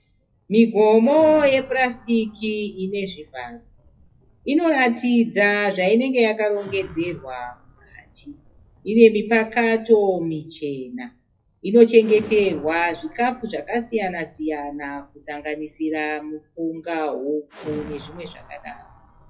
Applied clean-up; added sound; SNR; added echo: classical method WPE with log-MMSE.